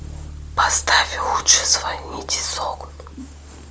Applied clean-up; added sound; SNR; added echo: none; Bass guitar; 14 dB; none.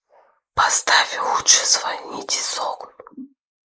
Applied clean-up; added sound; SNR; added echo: neural mask model Resemble Enhance denoiser.